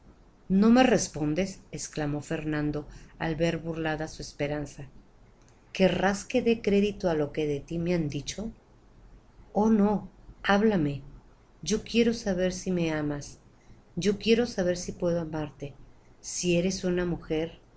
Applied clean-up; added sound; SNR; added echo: none; none; none; none.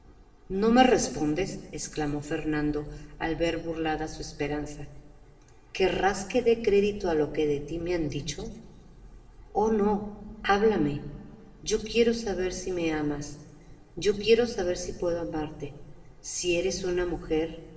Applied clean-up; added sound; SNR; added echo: none; none; none; reverberation time 2.1 s.